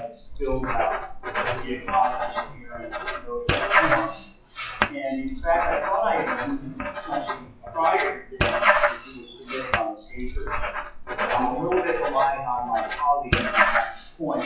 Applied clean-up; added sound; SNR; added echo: classical method WPE with log-MMSE.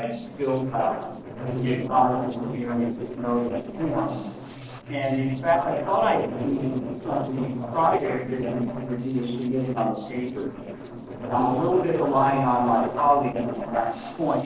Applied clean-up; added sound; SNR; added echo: neural separator model SepFormer DNS4.